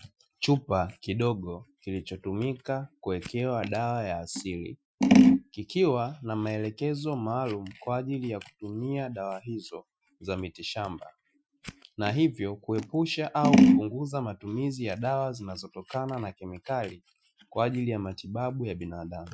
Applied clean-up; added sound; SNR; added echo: classical method Wiener filter.